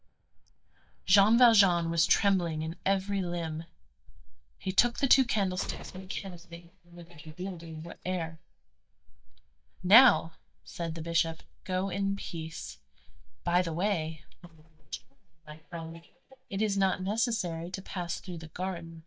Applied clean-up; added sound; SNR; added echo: neural mask model DeepFilterNet 3.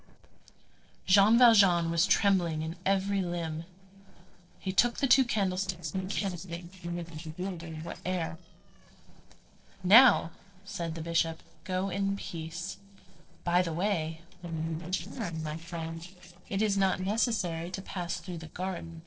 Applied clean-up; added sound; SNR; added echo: neural separator model SepFormer DNS4.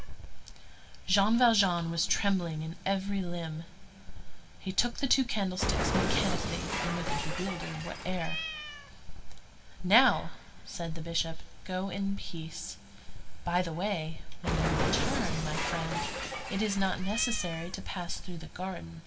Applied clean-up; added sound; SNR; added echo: none; Cat; 7 dB; reverberation time 2.1 s.